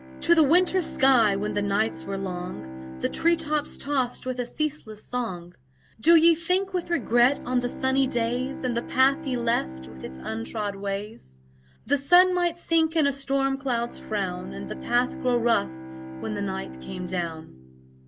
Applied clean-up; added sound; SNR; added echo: none; Bowed string instrument; 12 dB; none.